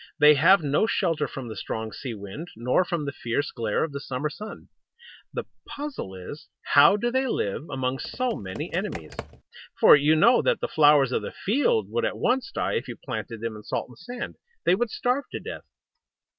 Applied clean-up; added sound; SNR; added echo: none; Computer keyboard; 14 dB; none.